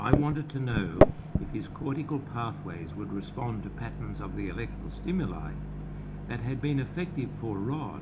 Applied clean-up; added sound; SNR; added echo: none; Microwave oven; -1 dB; reverberation time 0.4 s.